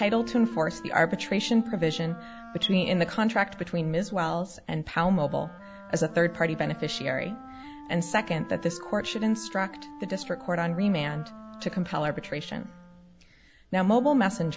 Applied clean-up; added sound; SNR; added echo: none; Wind instrument, woodwind instrument; 17 dB; none.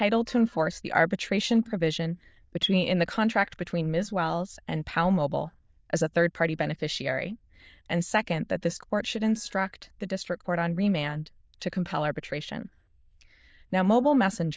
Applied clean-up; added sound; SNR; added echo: neural diffusion model UNIVERSE++.